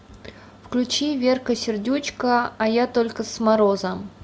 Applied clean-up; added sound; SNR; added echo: none; none; none; none.